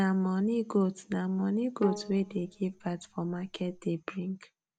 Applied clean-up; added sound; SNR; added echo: none; Bowed string instrument; 10 dB; none.